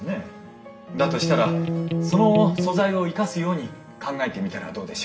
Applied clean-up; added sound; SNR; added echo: none; Electric guitar; 0 dB; reverberation time 2.6 s.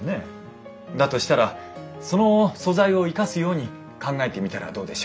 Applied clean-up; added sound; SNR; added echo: none; none; none; none.